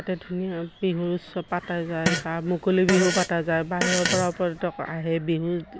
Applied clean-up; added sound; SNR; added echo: none; Fart; 4 dB; none.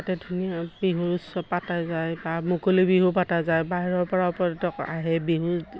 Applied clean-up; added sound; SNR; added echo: none; none; none; none.